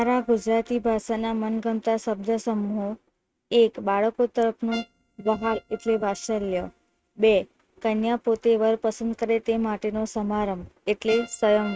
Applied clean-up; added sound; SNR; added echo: neural mask model RNNoise.